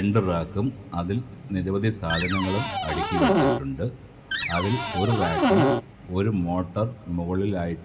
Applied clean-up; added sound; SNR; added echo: none; Cupboard open or close; -2 dB; reverberation time 1.8 s.